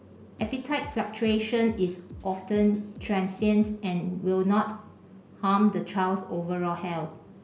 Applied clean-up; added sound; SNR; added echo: none; Drum kit; 18 dB; none.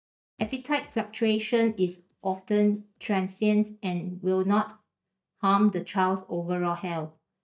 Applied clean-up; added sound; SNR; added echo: neural mask model DeepFilterNet 3.